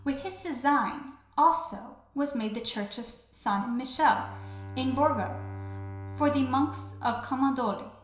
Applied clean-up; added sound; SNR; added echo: none; Bowed string instrument; 14 dB; reverberation time 0.7 s.